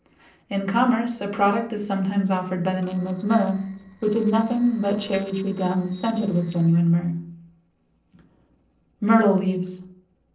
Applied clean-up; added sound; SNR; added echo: neural separator model SepFormer DNS4.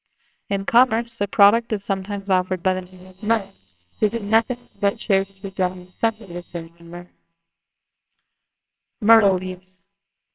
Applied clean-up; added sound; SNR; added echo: neural separator model SepFormer WHAMR!.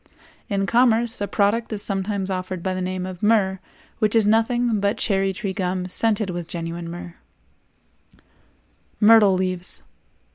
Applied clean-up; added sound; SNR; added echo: none; none; none; none.